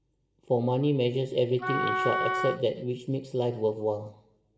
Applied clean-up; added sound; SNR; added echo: none; Wind instrument, woodwind instrument; 3 dB; reverberation time 0.6 s.